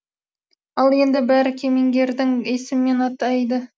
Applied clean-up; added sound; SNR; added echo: none; none; none; none.